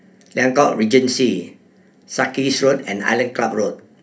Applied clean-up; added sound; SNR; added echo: none; none; none; reverberation time 0.3 s.